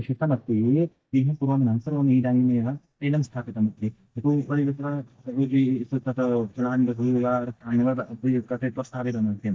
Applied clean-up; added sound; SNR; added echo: neural mask model DeepFilterNet 3.